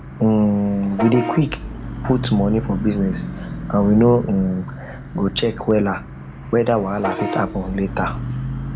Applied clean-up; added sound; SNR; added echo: none; Bus / Vehicle horn, car horn, honking; 8 dB; none.